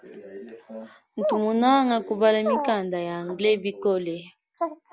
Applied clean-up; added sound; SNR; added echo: none; none; none; none.